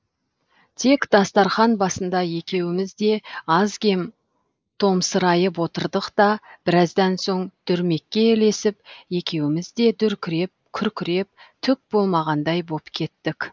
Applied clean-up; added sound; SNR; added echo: neural mask model Resemble Enhance denoiser.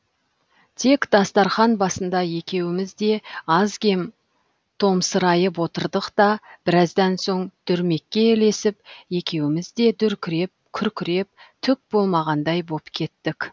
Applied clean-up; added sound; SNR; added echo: none; none; none; none.